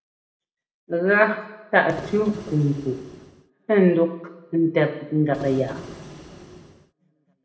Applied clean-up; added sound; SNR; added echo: none; Printer; 15 dB; reverberation time 0.8 s.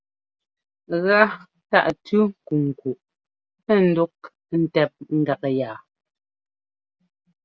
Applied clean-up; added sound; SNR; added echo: none; none; none; none.